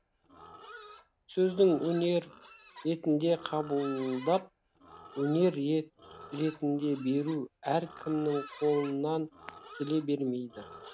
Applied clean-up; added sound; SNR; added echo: none; Livestock, farm animals, working animals; 19 dB; none.